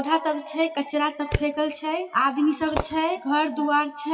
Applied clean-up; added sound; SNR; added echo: classical method WPE with log-MMSE.